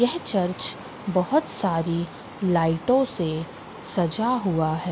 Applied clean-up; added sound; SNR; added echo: none; none; none; none.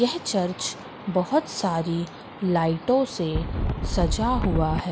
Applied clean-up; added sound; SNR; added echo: none; Wind; 1 dB; none.